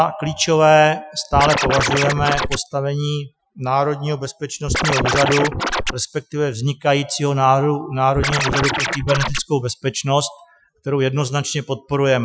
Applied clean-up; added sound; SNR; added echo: classical method Wiener filter.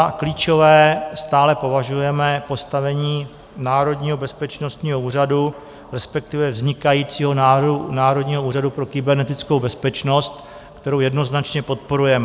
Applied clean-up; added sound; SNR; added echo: none; none; none; none.